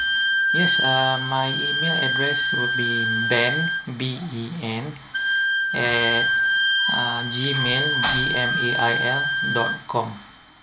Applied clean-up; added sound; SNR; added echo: none; Wind instrument, woodwind instrument; -3 dB; none.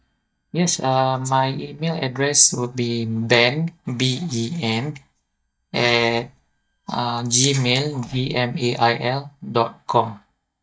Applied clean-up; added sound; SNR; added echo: neural mask model DeepFilterNet 3.